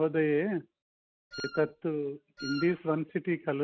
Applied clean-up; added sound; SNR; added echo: neural mask model RNNoise.